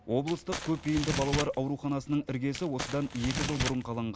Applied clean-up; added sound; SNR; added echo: none; Crumpling, crinkling; 5 dB; none.